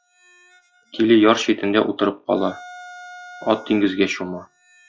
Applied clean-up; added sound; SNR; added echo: classical method log-MMSE.